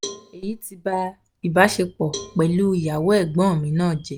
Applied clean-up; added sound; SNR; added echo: none; Cowbell; 19 dB; none.